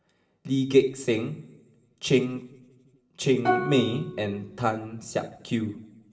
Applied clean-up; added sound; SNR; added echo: none; Plucked string instrument; 4 dB; reverberation time 0.6 s.